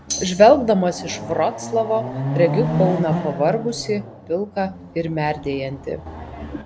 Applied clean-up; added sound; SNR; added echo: none; Chatter / Car passing by / Motorcycle / Traffic noise, roadway noise / Accelerating, revving, vroom + Tambourine; 7 dB; none.